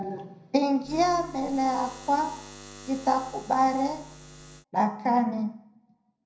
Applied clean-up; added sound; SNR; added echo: none; Buzz; 17 dB; reverberation time 0.5 s.